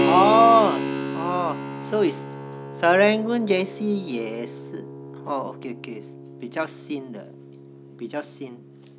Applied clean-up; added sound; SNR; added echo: none; Keyboard (musical); 6 dB; none.